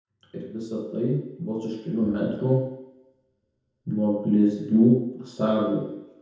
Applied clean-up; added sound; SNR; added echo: none; none; none; reverberation time 0.9 s.